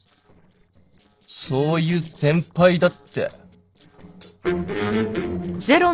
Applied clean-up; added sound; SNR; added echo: neural separator model SepFormer DNS4.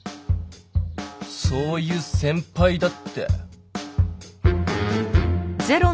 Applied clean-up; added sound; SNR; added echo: none; none; none; none.